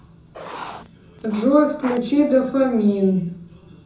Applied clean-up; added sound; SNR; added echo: none; Writing; 16 dB; reverberation time 0.6 s.